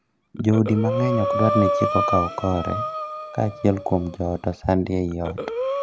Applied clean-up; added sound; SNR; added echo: none; Breathing; 3 dB; none.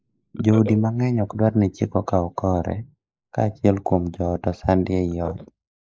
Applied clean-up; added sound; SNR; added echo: neural mask model Resemble Enhance denoiser.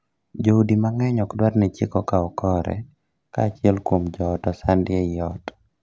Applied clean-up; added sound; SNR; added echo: none; none; none; none.